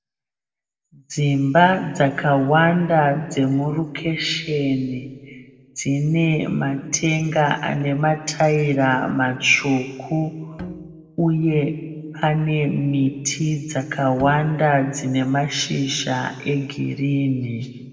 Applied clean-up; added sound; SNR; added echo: neural separator model SepFormer DNS4.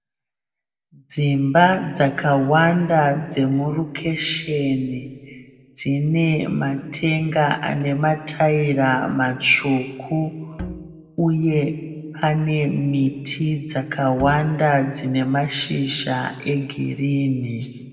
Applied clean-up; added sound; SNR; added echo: none; Bowed string instrument; 15 dB; reverberation time 1.6 s.